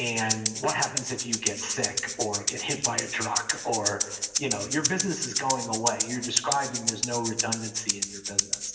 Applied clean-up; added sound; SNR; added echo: none; Rattle (instrument); -1 dB; reverberation time 1.1 s.